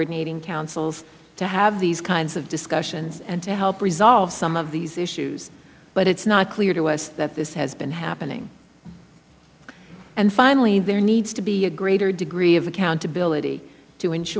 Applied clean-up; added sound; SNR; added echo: none; none; none; none.